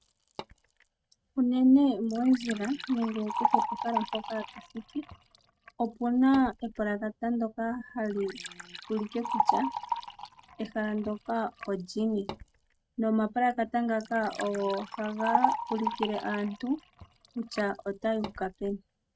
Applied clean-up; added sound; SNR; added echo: neural mask model RNNoise.